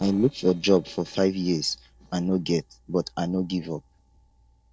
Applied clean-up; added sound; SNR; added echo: neural separator model SepFormer DNS4.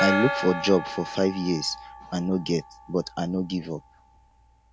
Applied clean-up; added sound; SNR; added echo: none; Gong; 7 dB; none.